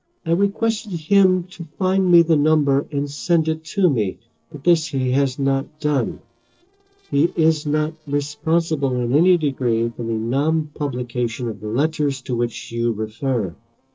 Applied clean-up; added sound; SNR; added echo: neural separator model SepFormer DNS4.